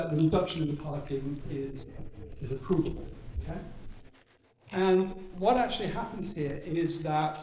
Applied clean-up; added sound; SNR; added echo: neural mask model Resemble Enhance denoiser.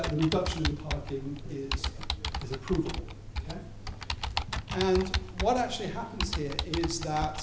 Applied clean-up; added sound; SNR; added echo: none; Computer keyboard; 2 dB; none.